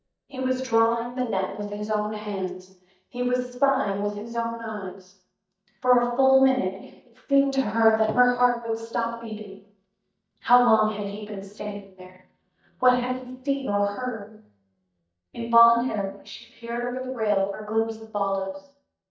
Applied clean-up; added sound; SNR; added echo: neural mask model DeepFilterNet 3.